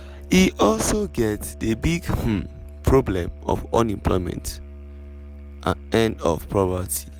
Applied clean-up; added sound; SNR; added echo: none; Musical instrument; 15 dB; none.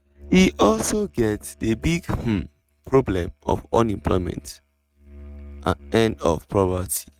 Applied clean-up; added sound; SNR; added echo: neural mask model RNNoise.